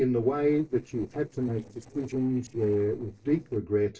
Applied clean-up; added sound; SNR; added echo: neural separator model SepFormer DNS4.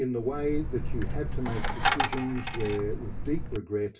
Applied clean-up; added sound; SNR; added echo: none; Coin (dropping); -2 dB; reverberation time 0.2 s.